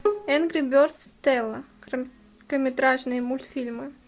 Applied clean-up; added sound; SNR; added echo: none; Bowed string instrument; 6 dB; none.